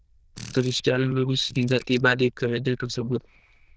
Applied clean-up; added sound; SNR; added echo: neural diffusion model UNIVERSE++.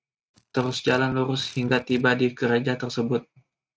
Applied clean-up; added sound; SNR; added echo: neural mask model RNNoise.